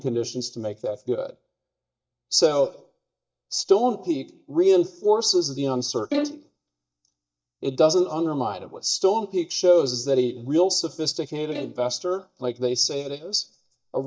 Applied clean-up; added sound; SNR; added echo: neural mask model DeepFilterNet 3.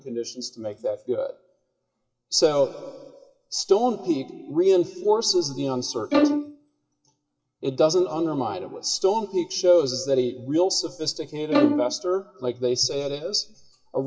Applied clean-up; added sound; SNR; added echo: classical method WPE with log-MMSE.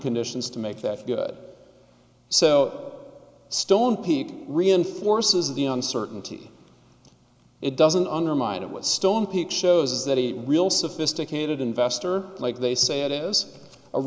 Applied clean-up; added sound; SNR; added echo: none; none; none; none.